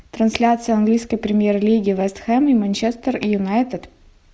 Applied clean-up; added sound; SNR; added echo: none; none; none; none.